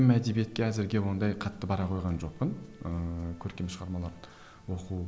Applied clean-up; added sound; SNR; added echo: none; none; none; none.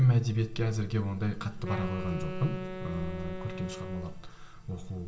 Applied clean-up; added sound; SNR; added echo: none; Wind instrument, woodwind instrument; 10 dB; reverberation time 0.2 s.